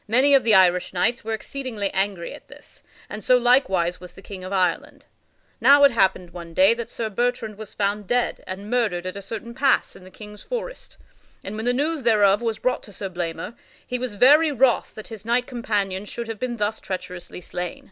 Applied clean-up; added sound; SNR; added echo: none; none; none; none.